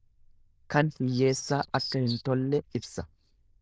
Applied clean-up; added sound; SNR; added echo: neural diffusion model UNIVERSE++.